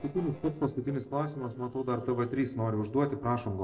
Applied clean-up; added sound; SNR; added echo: neural separator model SepFormer DNS4.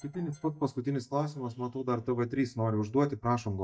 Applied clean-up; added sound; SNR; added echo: neural mask model DeepFilterNet 3.